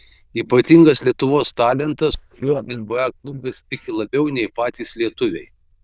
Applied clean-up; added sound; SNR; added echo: neural diffusion model UNIVERSE++.